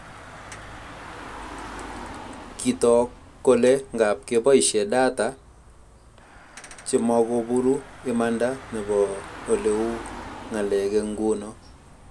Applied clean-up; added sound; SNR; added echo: none; Engine / Car; 16 dB; none.